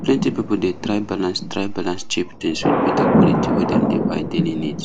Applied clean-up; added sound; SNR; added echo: none; Thunder; -3 dB; none.